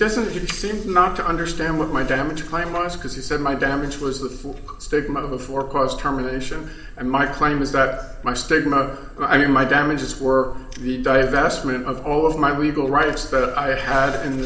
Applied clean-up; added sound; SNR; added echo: none; none; none; reverberation time 1.6 s.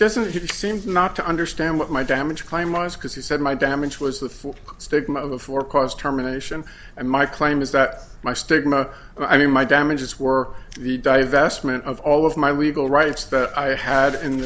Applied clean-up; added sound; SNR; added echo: none; none; none; none.